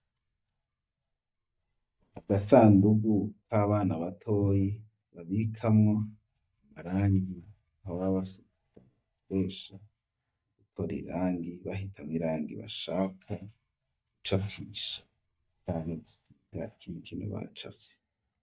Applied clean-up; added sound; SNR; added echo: neural mask model DeepFilterNet 3.